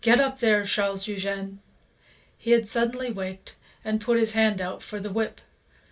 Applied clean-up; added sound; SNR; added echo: none; none; none; reverberation time 0.2 s.